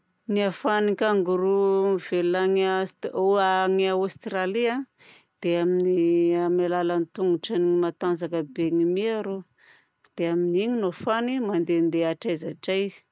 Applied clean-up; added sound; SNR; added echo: none; none; none; none.